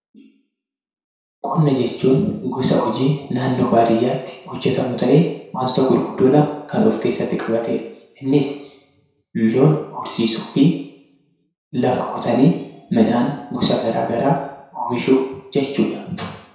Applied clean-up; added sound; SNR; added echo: none; none; none; reverberation time 0.7 s.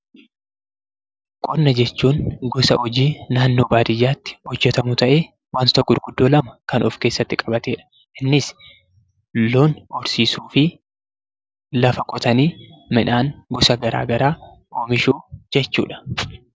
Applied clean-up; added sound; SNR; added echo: none; none; none; none.